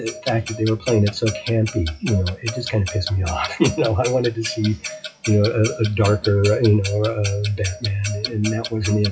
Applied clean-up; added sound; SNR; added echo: classical method WPE with log-MMSE.